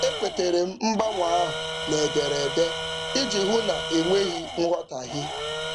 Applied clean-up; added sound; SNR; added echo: none; Tools; 6 dB; none.